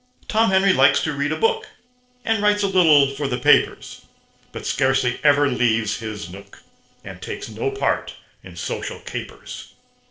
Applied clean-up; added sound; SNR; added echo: neural separator model SepFormer DNS4.